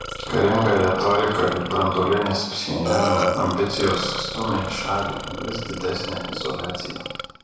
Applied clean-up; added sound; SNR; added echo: none; Burping, eructation; 7 dB; reverberation time 1.1 s.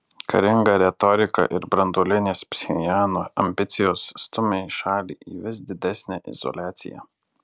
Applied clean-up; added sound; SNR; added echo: none; none; none; none.